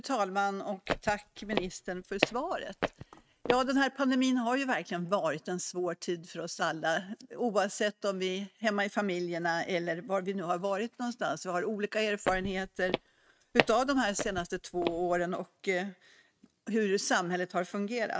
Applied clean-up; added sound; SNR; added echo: neural mask model RNNoise.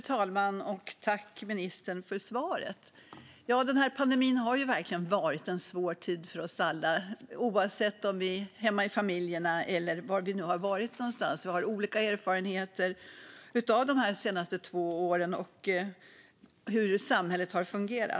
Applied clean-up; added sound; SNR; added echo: none; none; none; none.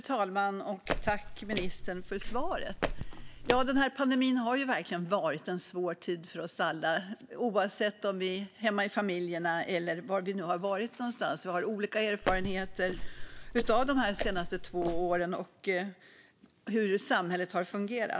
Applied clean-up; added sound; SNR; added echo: neural mask model Resemble Enhance denoiser.